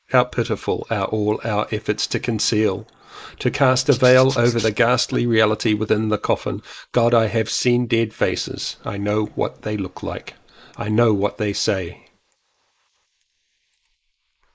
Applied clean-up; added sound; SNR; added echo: neural mask model Resemble Enhance denoiser.